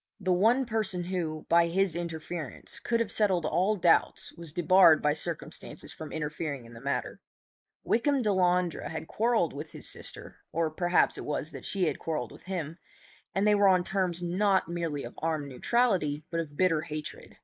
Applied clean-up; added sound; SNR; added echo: neural mask model Resemble Enhance denoiser.